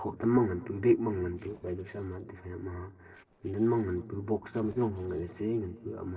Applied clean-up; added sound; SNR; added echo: neural separator model SepFormer DNS4.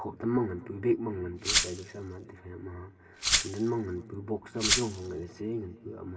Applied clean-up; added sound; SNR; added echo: none; Glass; -2 dB; reverberation time 2.5 s.